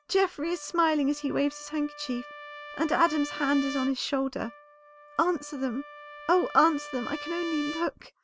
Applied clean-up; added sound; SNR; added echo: none; Trumpet; 14 dB; none.